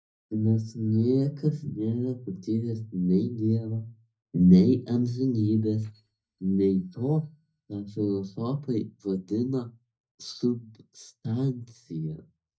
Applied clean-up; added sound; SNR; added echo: neural mask model DeepFilterNet 3.